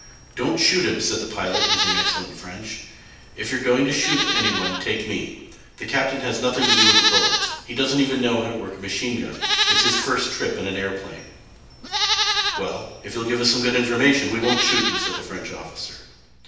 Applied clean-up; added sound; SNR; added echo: none; Livestock, farm animals, working animals; 1 dB; reverberation time 0.9 s.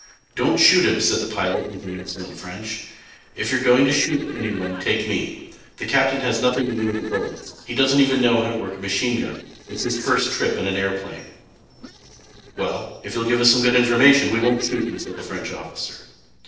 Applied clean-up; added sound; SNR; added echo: neural separator model SepFormer DNS4.